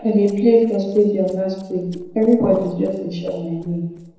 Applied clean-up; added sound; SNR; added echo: neural separator model SepFormer DNS4.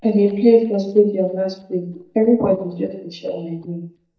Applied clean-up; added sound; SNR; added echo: neural mask model DeepFilterNet 3.